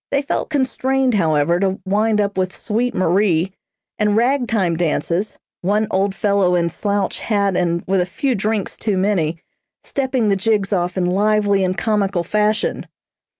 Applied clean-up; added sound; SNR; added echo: none; none; none; none.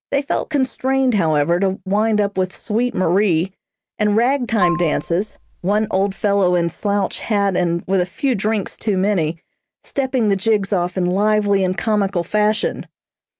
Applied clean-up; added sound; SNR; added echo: none; Marimba, xylophone; 10 dB; none.